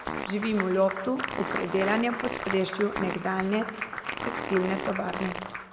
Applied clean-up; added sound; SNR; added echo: none; Applause + Fart; 5 dB; none.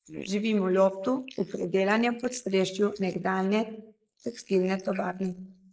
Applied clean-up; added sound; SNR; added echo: neural mask model Resemble Enhance denoiser.